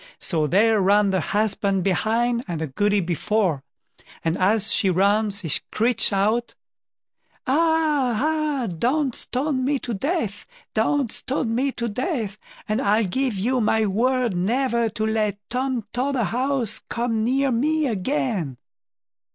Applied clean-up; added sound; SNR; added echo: none; none; none; none.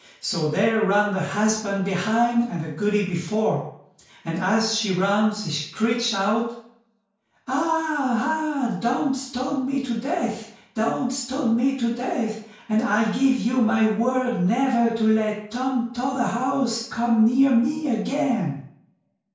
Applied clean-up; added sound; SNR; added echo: none; none; none; reverberation time 0.5 s.